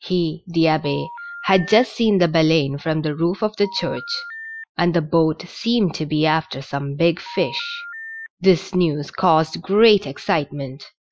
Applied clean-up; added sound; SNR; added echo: classical method Wiener filter.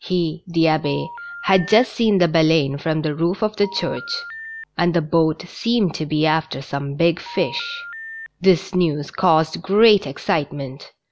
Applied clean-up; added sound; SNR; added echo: none; Telephone; 15 dB; none.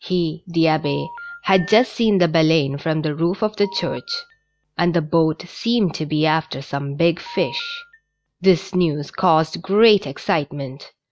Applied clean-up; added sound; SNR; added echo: neural mask model RNNoise.